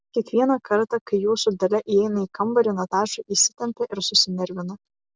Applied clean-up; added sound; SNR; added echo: none; none; none; none.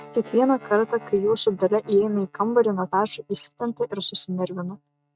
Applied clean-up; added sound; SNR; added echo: neural mask model RNNoise.